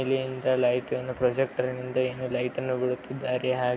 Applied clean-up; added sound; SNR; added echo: none; none; none; none.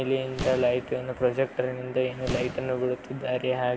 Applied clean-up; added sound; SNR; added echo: none; Boom; 12 dB; none.